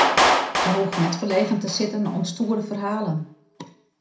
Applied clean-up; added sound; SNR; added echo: none; Clapping; 0 dB; reverberation time 0.4 s.